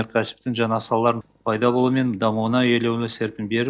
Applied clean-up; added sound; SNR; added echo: neural mask model DeepFilterNet 3.